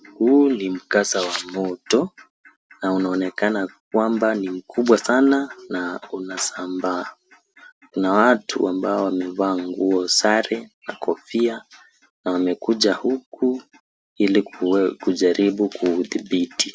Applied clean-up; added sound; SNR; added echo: none; none; none; none.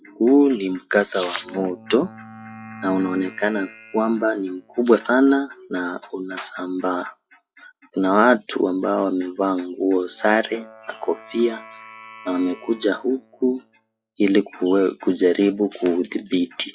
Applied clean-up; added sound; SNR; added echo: classical method log-MMSE.